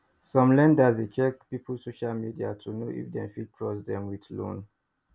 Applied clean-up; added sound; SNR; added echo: none; none; none; none.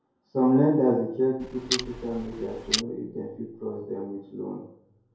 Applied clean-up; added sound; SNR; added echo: none; Clock; 7 dB; reverberation time 2.3 s.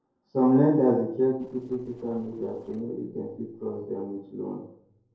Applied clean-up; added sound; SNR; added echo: neural separator model SepFormer DNS4.